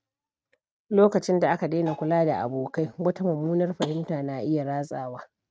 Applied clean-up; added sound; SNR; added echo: neural mask model RNNoise.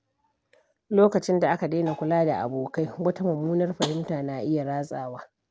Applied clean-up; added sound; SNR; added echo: none; Tap; 12 dB; none.